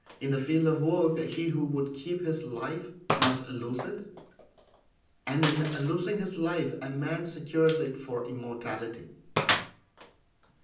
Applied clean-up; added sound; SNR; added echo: none; Gunshot, gunfire; 6 dB; reverberation time 0.6 s.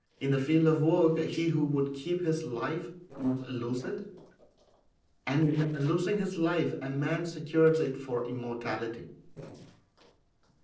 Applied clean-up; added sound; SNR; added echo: neural separator model SepFormer DNS4.